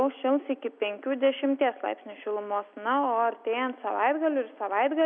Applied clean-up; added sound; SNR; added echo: none; none; none; none.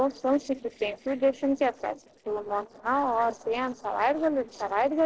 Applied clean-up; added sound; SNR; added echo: neural separator model SepFormer DNS4.